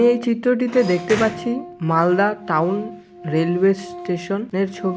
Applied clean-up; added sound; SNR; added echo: none; Organ; 15 dB; none.